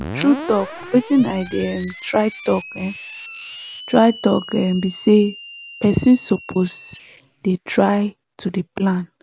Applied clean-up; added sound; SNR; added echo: none; Screech; 15 dB; none.